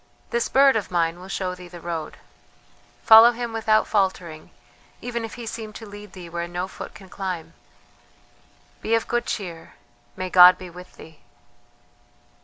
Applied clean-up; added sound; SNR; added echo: none; none; none; none.